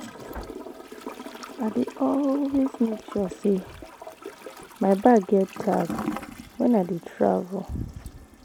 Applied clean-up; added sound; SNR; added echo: none; Toilet flush / Gurgling; 13 dB; none.